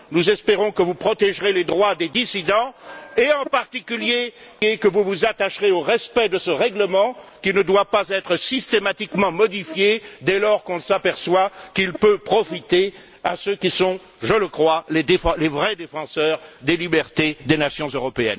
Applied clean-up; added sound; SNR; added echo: none; Buzz; 19 dB; none.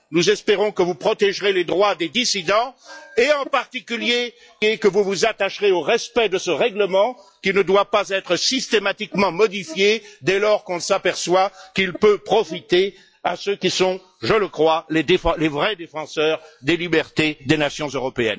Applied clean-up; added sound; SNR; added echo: classical method log-MMSE.